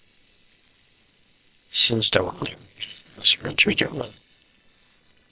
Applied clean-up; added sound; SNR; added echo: neural separator model SepFormer WHAM!.